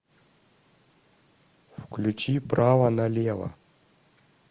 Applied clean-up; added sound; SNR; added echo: none; none; none; none.